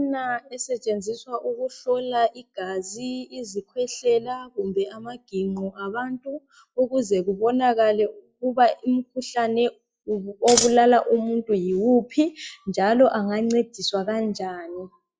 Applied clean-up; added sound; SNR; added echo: classical method log-MMSE.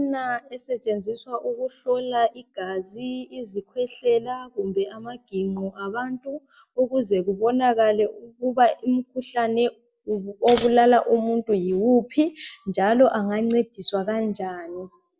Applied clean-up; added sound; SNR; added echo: none; Scissors; -1 dB; none.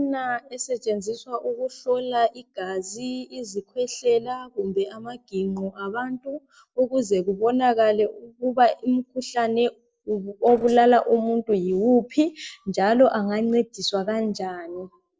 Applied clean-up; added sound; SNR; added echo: neural separator model SepFormer DNS4.